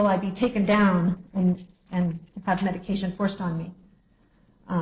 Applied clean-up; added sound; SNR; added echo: neural separator model SepFormer DNS4.